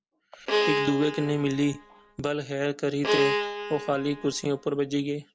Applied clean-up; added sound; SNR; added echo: none; Bowed string instrument; 2 dB; none.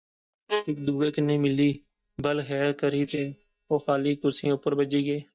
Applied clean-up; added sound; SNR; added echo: neural mask model DeepFilterNet 3.